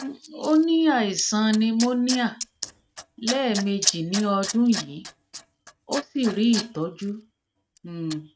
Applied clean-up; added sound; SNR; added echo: neural mask model RNNoise.